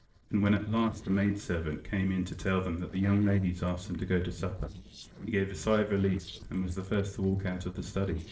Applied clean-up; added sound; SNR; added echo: neural separator model SepFormer DNS4.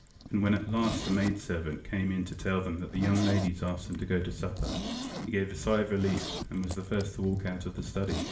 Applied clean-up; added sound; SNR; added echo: none; Zipper (clothing); 10 dB; reverberation time 0.5 s.